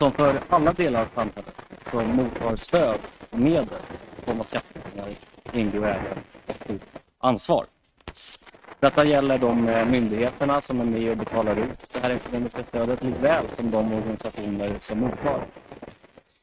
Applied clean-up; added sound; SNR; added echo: neural mask model RNNoise.